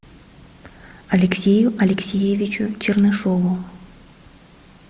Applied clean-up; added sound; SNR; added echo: none; none; none; none.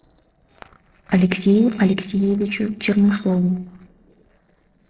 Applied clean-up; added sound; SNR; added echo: neural separator model SepFormer DNS4.